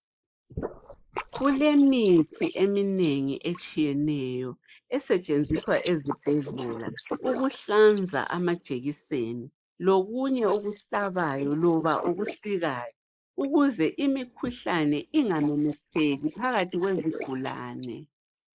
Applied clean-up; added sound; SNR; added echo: neural mask model Resemble Enhance denoiser.